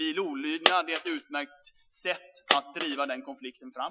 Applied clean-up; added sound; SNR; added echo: classical method Wiener filter.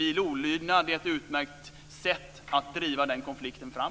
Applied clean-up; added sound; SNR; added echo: none; none; none; none.